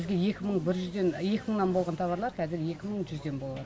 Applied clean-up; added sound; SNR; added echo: none; none; none; none.